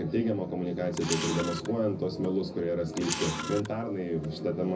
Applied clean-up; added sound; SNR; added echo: none; Camera; 9 dB; reverberation time 0.4 s.